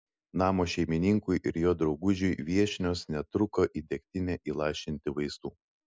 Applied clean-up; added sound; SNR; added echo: none; none; none; none.